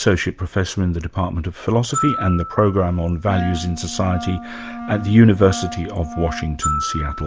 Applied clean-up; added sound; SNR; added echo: none; Glockenspiel + Wind instrument, woodwind instrument; 10 dB; none.